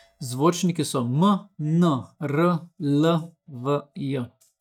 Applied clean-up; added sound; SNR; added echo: neural mask model DeepFilterNet 3.